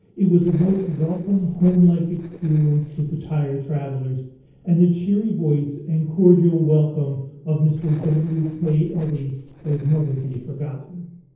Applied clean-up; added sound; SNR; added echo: neural separator model SepFormer DNS4.